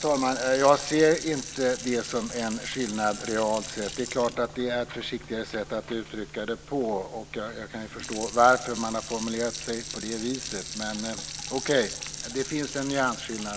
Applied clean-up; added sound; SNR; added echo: none; Sink (filling or washing) / Water tap, faucet; 11 dB; none.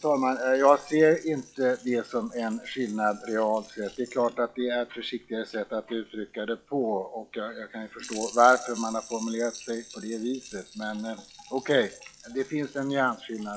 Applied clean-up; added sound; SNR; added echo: classical method log-MMSE.